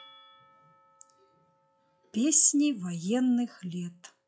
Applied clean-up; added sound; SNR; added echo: classical method log-MMSE.